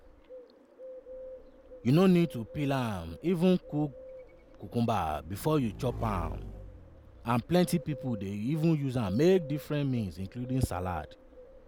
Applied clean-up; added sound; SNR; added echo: none; Bird + Motorcycle / Engine; 16 dB; none.